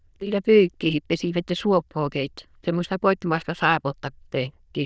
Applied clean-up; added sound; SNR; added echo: neural diffusion model UNIVERSE++.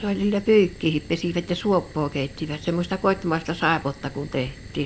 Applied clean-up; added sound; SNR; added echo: none; Fire; 18 dB; none.